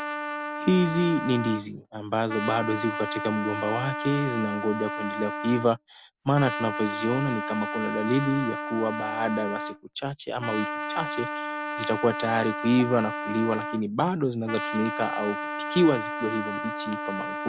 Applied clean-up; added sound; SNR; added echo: none; Trumpet; 5 dB; none.